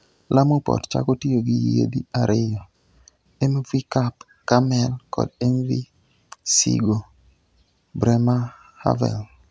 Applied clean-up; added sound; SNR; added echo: none; none; none; none.